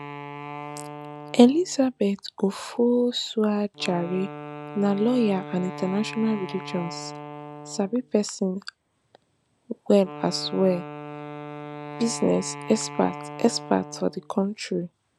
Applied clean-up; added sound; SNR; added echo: none; Wind instrument, woodwind instrument; 13 dB; none.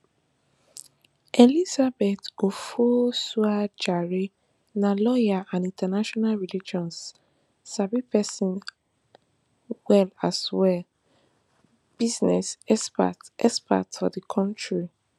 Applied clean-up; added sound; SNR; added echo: none; none; none; none.